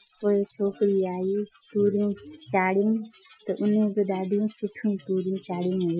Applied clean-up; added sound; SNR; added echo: classical method Wiener filter.